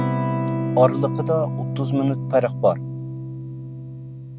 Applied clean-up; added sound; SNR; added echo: none; Electric guitar / Strum; 2 dB; none.